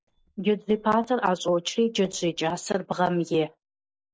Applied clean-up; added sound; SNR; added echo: neural separator model SepFormer DNS4.